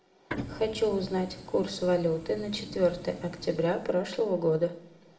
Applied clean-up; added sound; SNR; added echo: none; Printer; 13 dB; reverberation time 0.7 s.